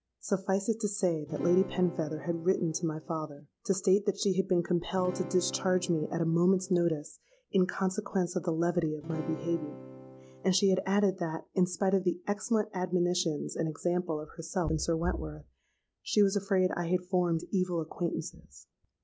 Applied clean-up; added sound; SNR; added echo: none; Acoustic guitar / Strum; 14 dB; none.